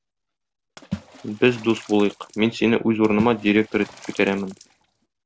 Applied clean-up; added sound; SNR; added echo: none; Water / Splash, splatter; 16 dB; none.